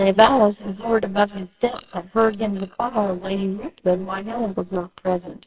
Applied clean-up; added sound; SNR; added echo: neural separator model SepFormer WHAMR!.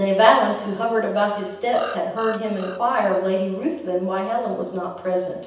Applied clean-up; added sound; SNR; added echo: none; Bird vocalization, bird call, bird song; 17 dB; reverberation time 0.9 s.